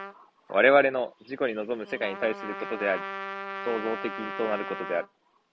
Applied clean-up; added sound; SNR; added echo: none; Trumpet; 10 dB; none.